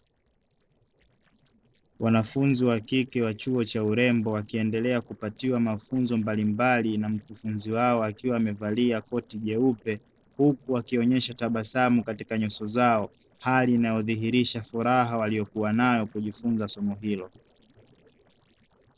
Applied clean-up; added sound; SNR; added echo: neural separator model SepFormer DNS4.